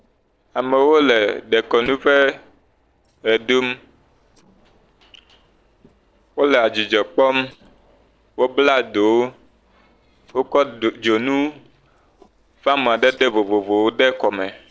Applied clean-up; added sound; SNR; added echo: neural separator model SepFormer DNS4.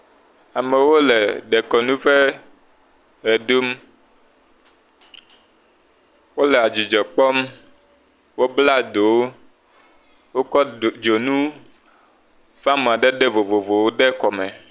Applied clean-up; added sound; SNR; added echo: none; none; none; none.